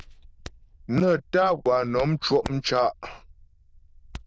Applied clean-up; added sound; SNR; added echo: neural diffusion model UNIVERSE++.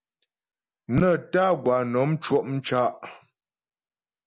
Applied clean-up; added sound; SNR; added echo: none; none; none; none.